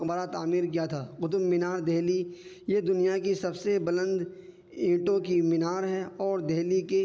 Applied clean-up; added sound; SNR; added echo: none; none; none; none.